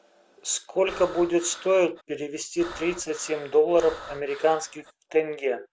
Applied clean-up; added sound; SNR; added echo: none; Breathing; 16 dB; none.